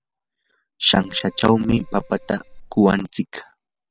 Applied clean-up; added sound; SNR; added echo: none; Keyboard (musical); 18 dB; none.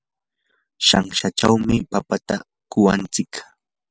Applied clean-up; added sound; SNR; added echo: none; none; none; none.